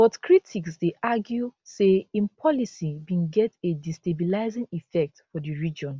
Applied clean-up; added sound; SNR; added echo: none; none; none; none.